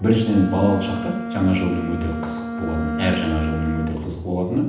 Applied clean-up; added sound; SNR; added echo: none; Bowed string instrument; 6 dB; reverberation time 0.9 s.